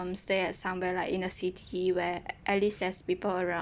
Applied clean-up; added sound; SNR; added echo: none; none; none; none.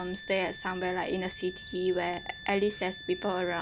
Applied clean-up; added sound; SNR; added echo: none; Wind instrument, woodwind instrument; 14 dB; none.